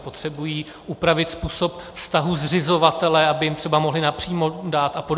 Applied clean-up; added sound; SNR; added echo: none; none; none; none.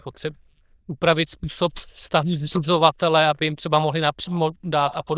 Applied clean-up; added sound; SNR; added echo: neural diffusion model UNIVERSE++.